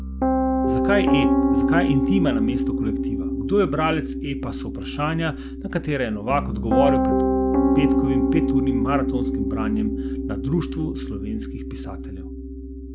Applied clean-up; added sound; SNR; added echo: none; Piano; -4 dB; none.